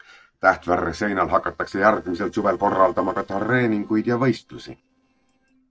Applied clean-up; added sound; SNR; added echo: neural separator model SepFormer DNS4.